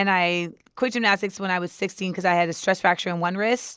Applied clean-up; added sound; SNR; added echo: none; none; none; none.